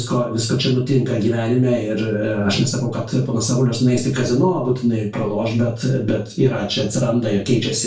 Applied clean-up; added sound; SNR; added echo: none; none; none; reverberation time 0.3 s.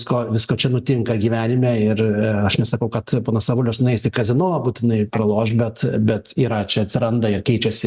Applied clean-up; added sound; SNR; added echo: none; none; none; none.